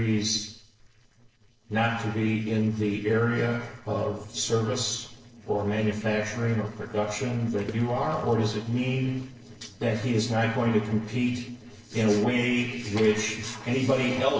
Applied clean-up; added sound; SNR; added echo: neural separator model SepFormer DNS4.